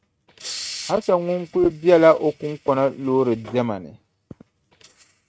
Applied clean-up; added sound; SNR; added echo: neural mask model RNNoise.